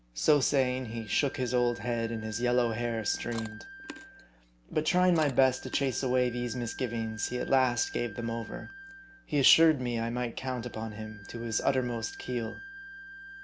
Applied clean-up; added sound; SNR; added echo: none; Chewing, mastication + Wind instrument, woodwind instrument; 17 dB; none.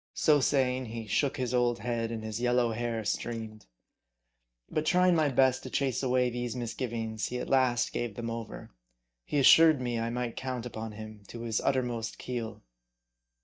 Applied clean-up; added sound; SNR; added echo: neural mask model DeepFilterNet 3.